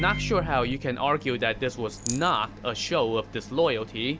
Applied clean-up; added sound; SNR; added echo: none; Rattle + Microwave oven; 10 dB; none.